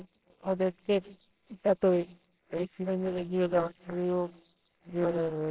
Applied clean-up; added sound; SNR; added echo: neural separator model SepFormer WHAMR!.